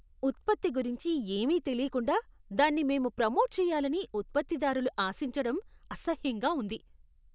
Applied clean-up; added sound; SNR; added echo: none; none; none; none.